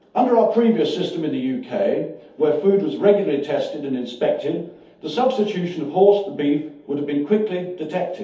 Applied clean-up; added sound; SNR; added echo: none; none; none; reverberation time 0.6 s.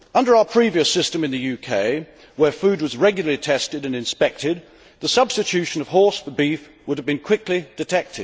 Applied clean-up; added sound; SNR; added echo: none; none; none; none.